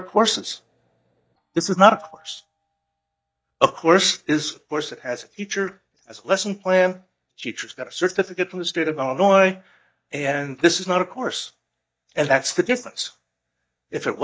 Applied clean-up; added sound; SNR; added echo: neural mask model DeepFilterNet 3.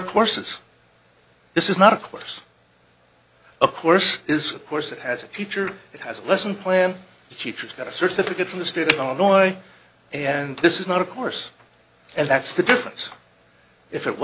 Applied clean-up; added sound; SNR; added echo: none; none; none; none.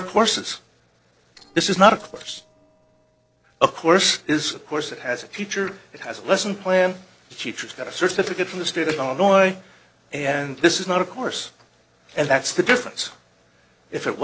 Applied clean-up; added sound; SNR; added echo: neural separator model SepFormer DNS4.